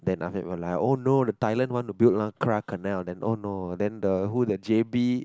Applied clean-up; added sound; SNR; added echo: none; none; none; none.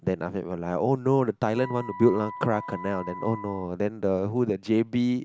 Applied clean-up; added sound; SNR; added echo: none; Wind instrument, woodwind instrument; 14 dB; none.